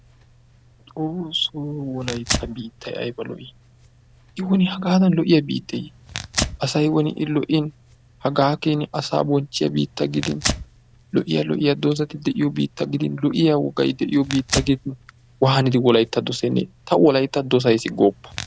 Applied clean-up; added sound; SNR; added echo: none; Tearing; 13 dB; none.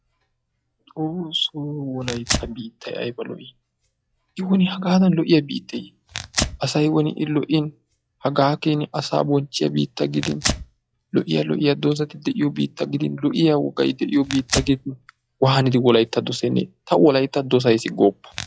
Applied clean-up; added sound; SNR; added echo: classical method log-MMSE.